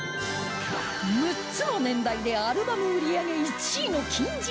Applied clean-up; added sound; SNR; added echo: none; Bowed string instrument; 17 dB; none.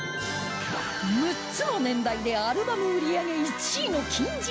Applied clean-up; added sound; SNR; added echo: none; none; none; none.